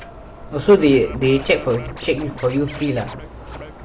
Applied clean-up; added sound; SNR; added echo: none; Scratching (performance technique); 17 dB; none.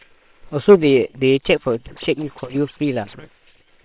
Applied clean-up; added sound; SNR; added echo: neural separator model SepFormer WHAM!.